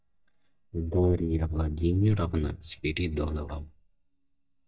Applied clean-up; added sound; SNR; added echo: neural mask model DeepFilterNet 3.